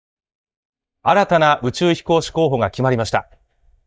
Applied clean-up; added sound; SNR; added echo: neural mask model DeepFilterNet 3.